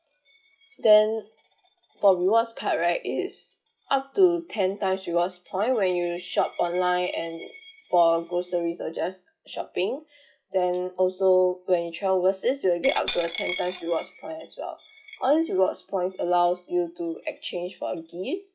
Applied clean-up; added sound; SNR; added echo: classical method log-MMSE.